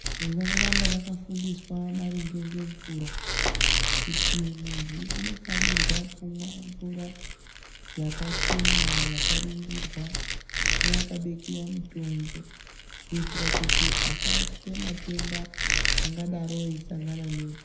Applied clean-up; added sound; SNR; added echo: none; Squeak; -5 dB; reverberation time 0.7 s.